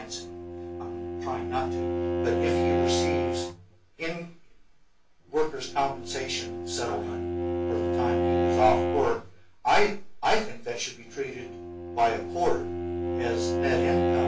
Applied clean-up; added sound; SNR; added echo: none; Bowed string instrument; -1 dB; reverberation time 0.2 s.